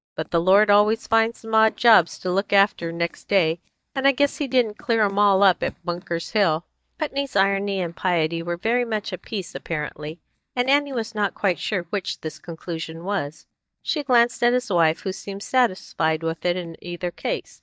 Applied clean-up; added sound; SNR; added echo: neural mask model DeepFilterNet 3.